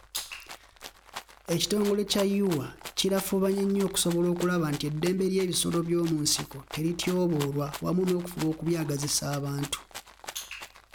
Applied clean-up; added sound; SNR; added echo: none; Rattle (instrument); 16 dB; none.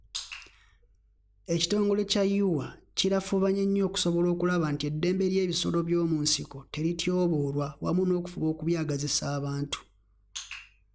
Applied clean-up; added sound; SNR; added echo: none; none; none; none.